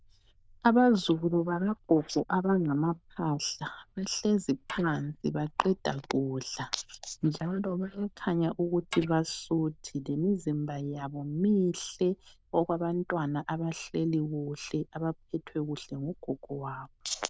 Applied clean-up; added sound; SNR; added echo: neural diffusion model UNIVERSE++.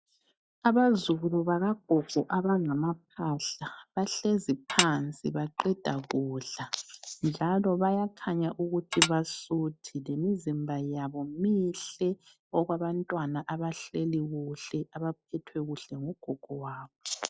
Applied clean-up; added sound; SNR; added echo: classical method log-MMSE.